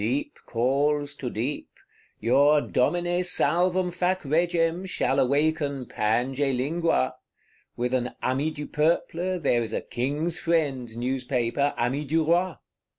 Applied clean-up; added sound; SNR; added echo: none; none; none; none.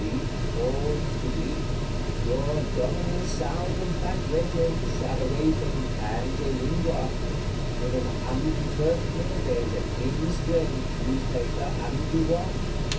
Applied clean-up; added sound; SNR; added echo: none; Mechanical fan; -3 dB; reverberation time 0.3 s.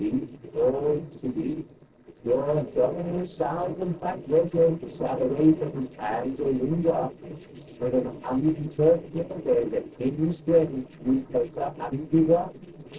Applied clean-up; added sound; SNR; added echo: neural separator model SepFormer DNS4.